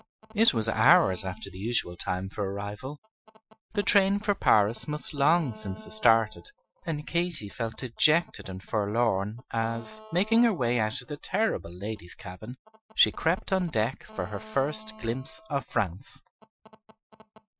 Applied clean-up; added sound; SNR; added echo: classical method Wiener filter.